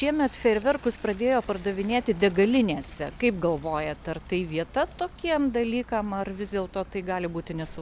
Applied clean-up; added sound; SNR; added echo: none; none; none; none.